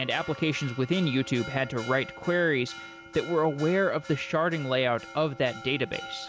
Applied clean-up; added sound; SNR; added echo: none; Church bell; 15 dB; none.